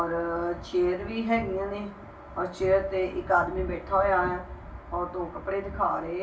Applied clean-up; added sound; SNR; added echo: none; none; none; reverberation time 0.3 s.